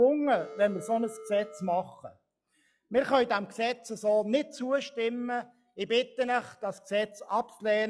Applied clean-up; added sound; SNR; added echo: classical method log-MMSE.